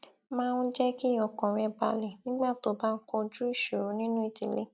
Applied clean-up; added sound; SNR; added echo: none; none; none; none.